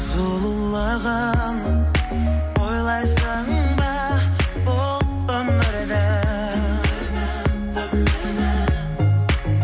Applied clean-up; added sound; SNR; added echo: none; none; none; none.